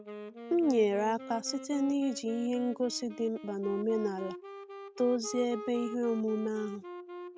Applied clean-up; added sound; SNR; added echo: none; Wind instrument, woodwind instrument; 12 dB; none.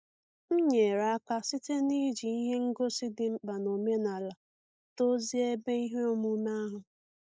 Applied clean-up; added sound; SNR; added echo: neural mask model Resemble Enhance denoiser.